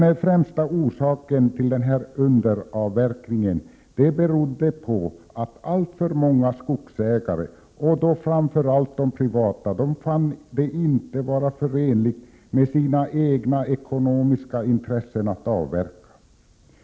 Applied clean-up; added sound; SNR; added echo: none; none; none; none.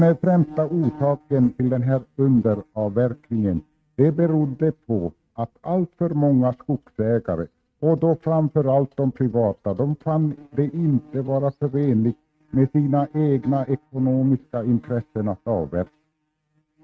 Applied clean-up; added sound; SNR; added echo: neural mask model RNNoise.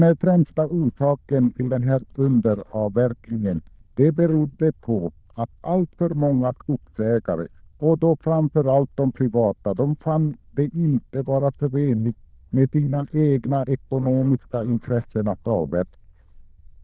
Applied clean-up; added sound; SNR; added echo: neural diffusion model UNIVERSE++.